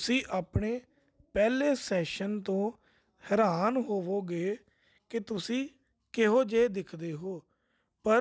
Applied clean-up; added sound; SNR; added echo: none; none; none; none.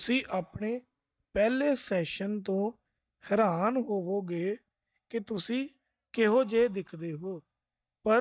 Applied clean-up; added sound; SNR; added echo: neural mask model DeepFilterNet 3.